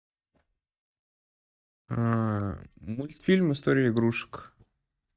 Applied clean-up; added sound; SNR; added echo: neural mask model DeepFilterNet 3.